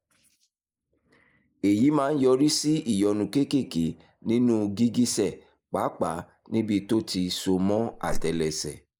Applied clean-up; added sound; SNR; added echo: neural mask model Resemble Enhance denoiser.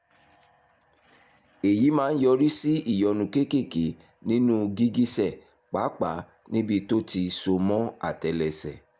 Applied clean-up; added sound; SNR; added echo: none; none; none; none.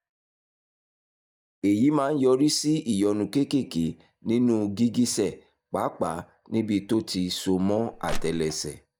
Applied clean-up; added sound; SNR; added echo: neural mask model DeepFilterNet 3.